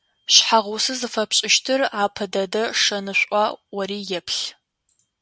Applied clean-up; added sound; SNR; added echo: none; none; none; none.